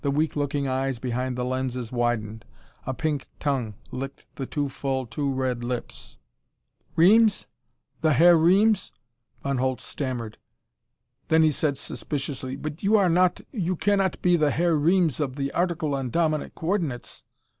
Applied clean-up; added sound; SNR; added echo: none; none; none; none.